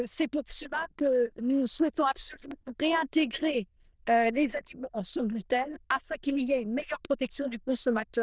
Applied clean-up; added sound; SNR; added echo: neural diffusion model UNIVERSE++.